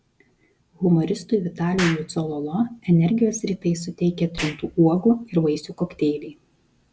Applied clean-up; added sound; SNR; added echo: none; Explosion; 17 dB; none.